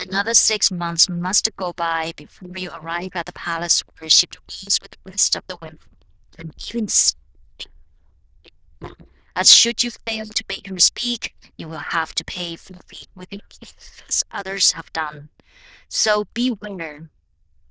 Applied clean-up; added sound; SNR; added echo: neural diffusion model UNIVERSE++.